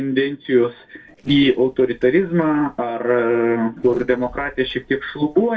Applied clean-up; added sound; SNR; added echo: neural separator model SepFormer DNS4.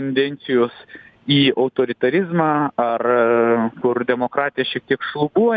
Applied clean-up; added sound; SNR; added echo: none; none; none; none.